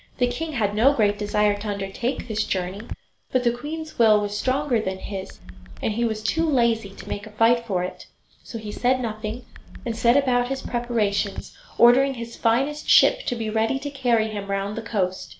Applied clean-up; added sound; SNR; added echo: none; Chatter / Chirp, tweet / Car passing by / Typing; 14 dB; none.